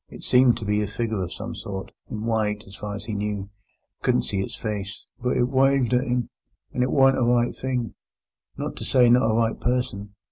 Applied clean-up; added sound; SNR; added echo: none; none; none; none.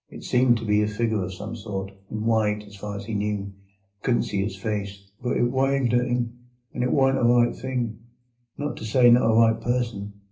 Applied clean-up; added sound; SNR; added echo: none; none; none; reverberation time 0.3 s.